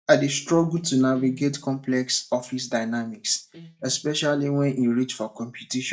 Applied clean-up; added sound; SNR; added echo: neural mask model DeepFilterNet 3.